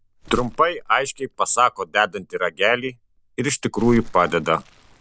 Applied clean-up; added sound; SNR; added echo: none; Crumpling, crinkling; 16 dB; none.